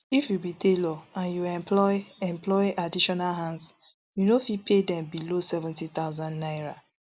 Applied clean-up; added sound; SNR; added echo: none; none; none; none.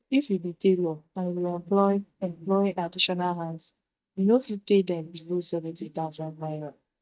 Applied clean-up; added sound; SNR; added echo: neural mask model DeepFilterNet 3.